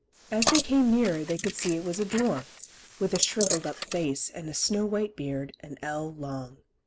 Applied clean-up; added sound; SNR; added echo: neural mask model Resemble Enhance denoiser.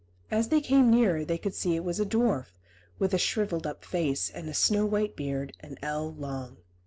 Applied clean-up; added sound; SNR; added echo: none; none; none; none.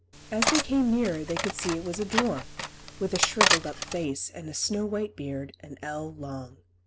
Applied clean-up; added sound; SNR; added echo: none; Cutlery, silverware; -1 dB; none.